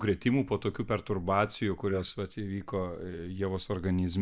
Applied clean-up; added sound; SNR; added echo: neural mask model Resemble Enhance denoiser.